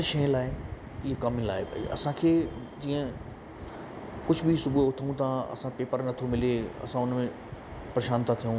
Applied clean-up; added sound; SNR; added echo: none; none; none; none.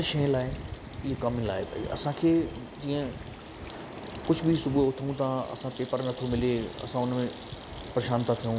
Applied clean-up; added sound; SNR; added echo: none; Sink (filling or washing) / Hands; 17 dB; none.